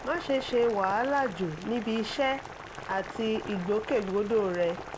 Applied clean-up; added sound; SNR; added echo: none; Boiling; 12 dB; none.